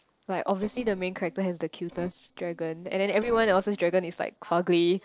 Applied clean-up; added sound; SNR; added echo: neural separator model SepFormer DNS4.